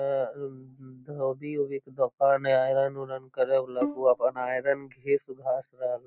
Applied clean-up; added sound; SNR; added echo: none; Bowed string instrument; 10 dB; none.